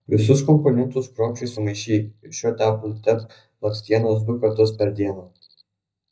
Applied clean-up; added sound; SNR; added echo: neural mask model DeepFilterNet 3.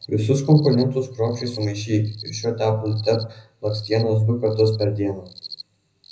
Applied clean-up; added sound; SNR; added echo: none; Cricket; 19 dB; reverberation time 0.4 s.